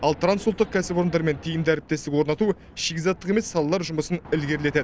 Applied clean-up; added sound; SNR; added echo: none; none; none; none.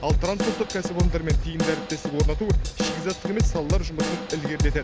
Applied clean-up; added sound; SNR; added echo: none; Drum / Drum kit; -4 dB; none.